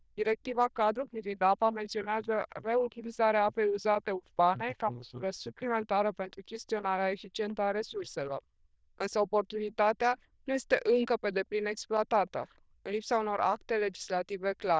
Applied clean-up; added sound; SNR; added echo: neural diffusion model UNIVERSE++.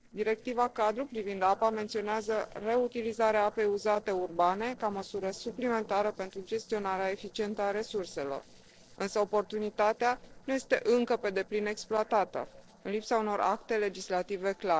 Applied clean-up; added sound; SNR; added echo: neural separator model SepFormer DNS4.